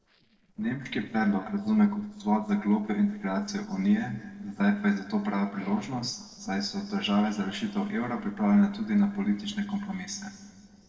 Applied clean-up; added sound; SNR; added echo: neural separator model SepFormer DNS4.